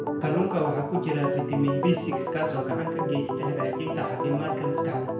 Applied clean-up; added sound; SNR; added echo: none; Organ; 1 dB; reverberation time 0.5 s.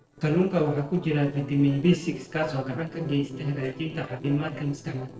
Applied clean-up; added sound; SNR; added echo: neural separator model SepFormer DNS4.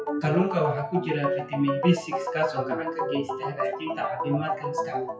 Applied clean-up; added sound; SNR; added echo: classical method WPE with log-MMSE.